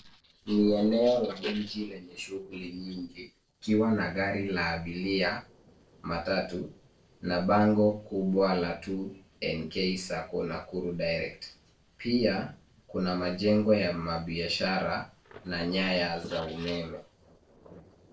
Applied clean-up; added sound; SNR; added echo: neural separator model SepFormer DNS4.